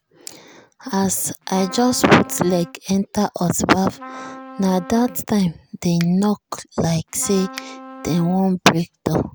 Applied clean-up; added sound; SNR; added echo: none; Finger snapping + Trumpet; 17 dB; none.